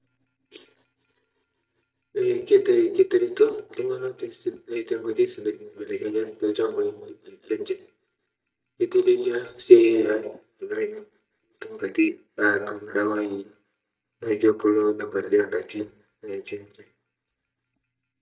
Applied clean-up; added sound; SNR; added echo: neural mask model DeepFilterNet 3.